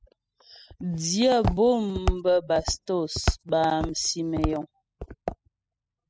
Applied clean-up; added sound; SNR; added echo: classical method spectral subtraction.